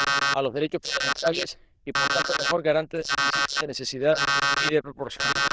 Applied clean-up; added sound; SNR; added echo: neural diffusion model UNIVERSE++.